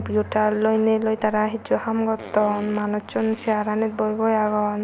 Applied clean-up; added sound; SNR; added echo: none; Organ + Fart; 19 dB; none.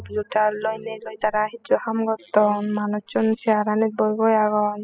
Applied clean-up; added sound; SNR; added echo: classical method spectral subtraction.